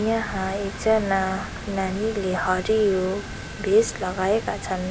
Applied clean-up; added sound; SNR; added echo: none; Water; 11 dB; none.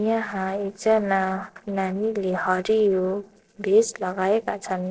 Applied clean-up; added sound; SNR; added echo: neural separator model SepFormer DNS4.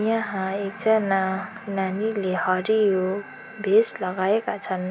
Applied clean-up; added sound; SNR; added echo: none; none; none; none.